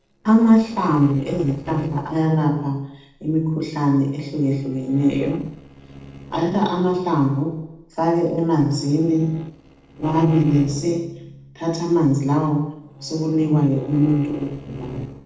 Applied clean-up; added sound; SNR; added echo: neural separator model SepFormer DNS4.